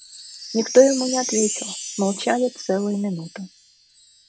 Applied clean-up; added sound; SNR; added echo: none; Wind chime; 9 dB; none.